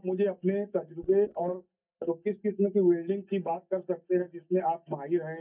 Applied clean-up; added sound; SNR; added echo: neural mask model DeepFilterNet 3.